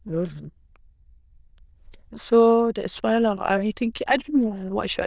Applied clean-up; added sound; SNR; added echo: neural diffusion model UNIVERSE++.